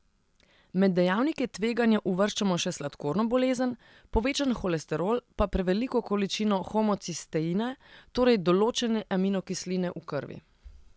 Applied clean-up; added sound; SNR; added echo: none; none; none; none.